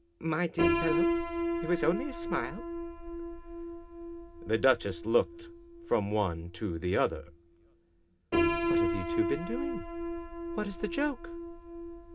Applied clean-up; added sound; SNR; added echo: none; Piano; 0 dB; reverberation time 0.3 s.